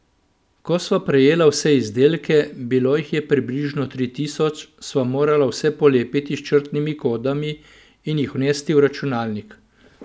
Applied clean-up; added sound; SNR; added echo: none; none; none; none.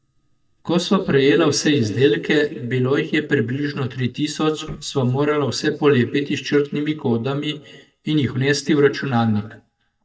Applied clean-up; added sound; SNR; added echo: neural mask model DeepFilterNet 3.